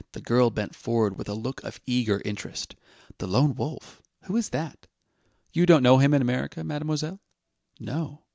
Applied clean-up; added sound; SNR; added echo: none; none; none; none.